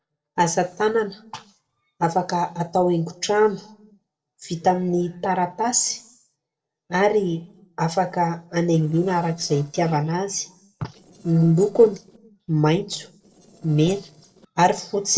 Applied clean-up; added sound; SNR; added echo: neural separator model SepFormer DNS4.